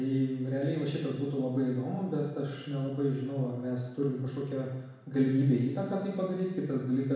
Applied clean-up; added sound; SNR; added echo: none; none; none; reverberation time 1.1 s.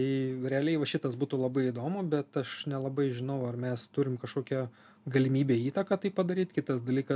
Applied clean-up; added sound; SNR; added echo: none; none; none; none.